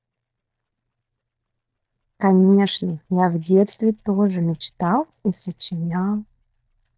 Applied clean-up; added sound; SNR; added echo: neural mask model DeepFilterNet 3.